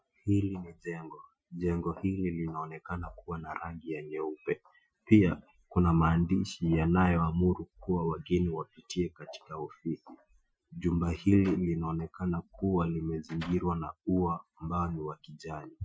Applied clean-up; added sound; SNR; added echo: classical method Wiener filter.